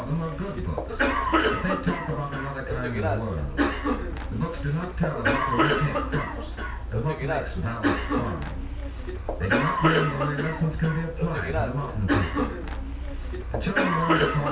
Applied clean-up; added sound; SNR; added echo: none; Cough; 0 dB; reverberation time 0.3 s.